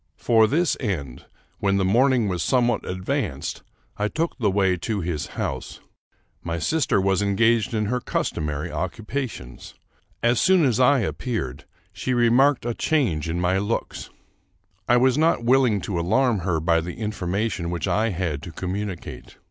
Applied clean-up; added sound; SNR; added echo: none; none; none; none.